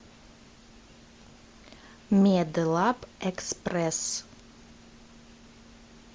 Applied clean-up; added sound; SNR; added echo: none; none; none; none.